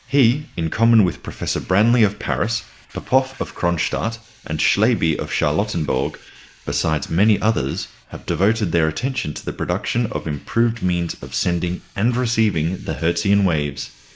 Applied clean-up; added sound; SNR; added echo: neural mask model Resemble Enhance denoiser.